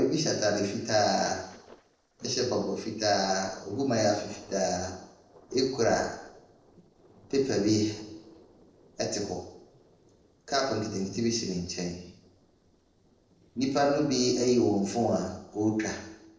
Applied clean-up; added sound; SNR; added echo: neural separator model SepFormer DNS4.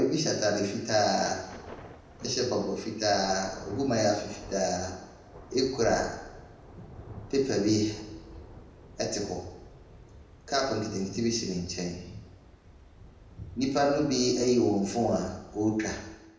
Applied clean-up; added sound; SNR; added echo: none; Thunder / Rain; 19 dB; reverberation time 0.8 s.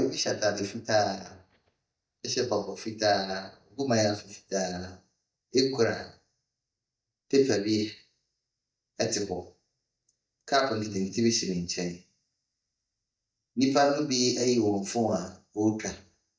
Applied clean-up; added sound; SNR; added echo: neural mask model DeepFilterNet 3.